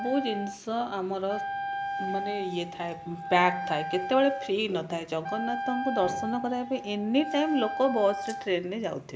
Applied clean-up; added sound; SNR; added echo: none; Wind instrument, woodwind instrument; 7 dB; none.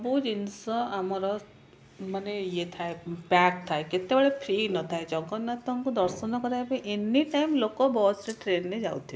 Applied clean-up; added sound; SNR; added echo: none; none; none; none.